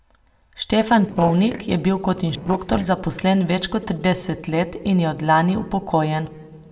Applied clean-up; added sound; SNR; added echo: neural separator model SepFormer DNS4.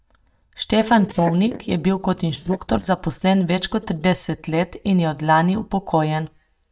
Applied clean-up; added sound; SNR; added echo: neural mask model DeepFilterNet 3.